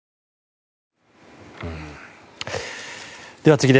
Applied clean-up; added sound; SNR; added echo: none; none; none; none.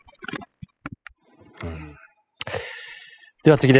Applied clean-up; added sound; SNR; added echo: classical method spectral subtraction.